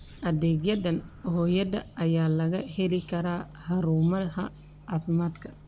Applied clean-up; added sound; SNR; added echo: none; Microwave oven; 19 dB; none.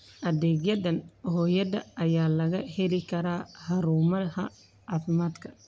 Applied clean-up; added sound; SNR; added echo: none; none; none; none.